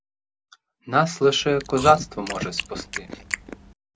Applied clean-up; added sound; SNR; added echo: none; Chewing, mastication; 9 dB; none.